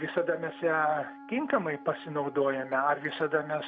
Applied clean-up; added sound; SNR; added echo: none; Wind instrument, woodwind instrument; 18 dB; none.